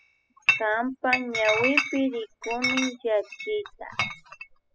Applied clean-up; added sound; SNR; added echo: classical method spectral subtraction.